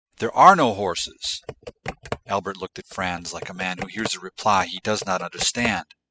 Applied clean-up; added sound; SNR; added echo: classical method spectral subtraction.